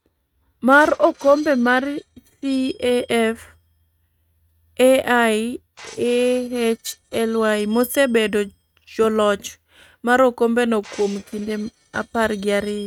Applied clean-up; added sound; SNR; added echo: neural mask model RNNoise.